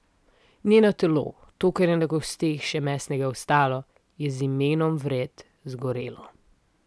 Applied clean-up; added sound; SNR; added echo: none; none; none; none.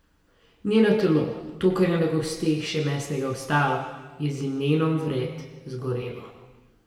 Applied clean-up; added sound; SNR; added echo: none; none; none; reverberation time 1.3 s.